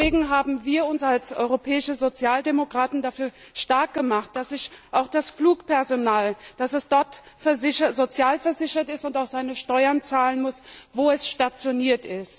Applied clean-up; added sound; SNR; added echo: none; Knock; 18 dB; none.